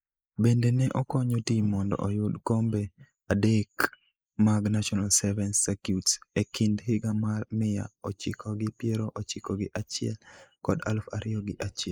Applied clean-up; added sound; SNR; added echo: neural mask model Resemble Enhance denoiser.